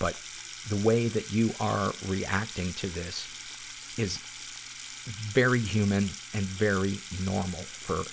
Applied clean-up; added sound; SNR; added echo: none; Sink (filling or washing) / Water tap, faucet; 12 dB; none.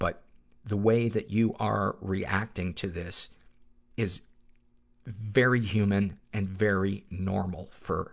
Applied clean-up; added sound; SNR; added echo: none; none; none; none.